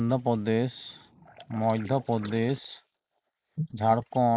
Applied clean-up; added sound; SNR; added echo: neural mask model Resemble Enhance denoiser.